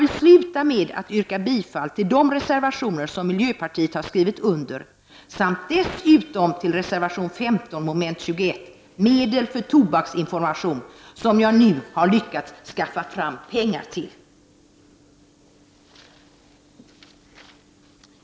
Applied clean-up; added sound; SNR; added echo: none; none; none; none.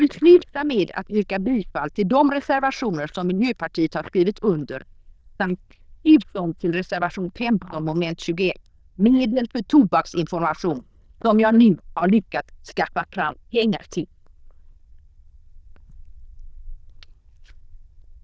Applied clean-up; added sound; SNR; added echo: neural diffusion model UNIVERSE++.